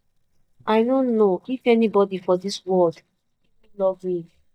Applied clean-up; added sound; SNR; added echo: neural mask model DeepFilterNet 3.